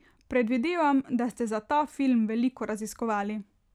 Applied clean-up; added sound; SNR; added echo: none; none; none; none.